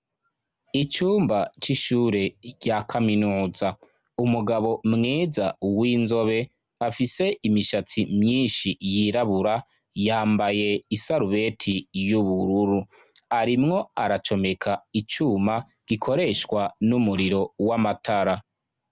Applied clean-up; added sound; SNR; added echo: none; none; none; none.